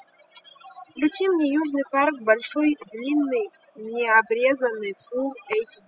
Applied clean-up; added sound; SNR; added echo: classical method spectral subtraction.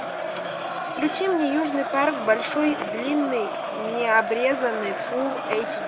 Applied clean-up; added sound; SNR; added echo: none; Crowd; 4 dB; none.